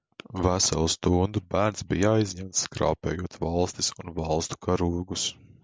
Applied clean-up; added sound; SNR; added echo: none; none; none; none.